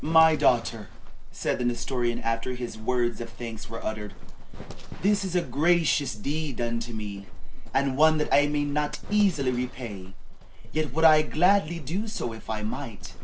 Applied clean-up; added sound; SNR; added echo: none; Livestock, farm animals, working animals; 2 dB; none.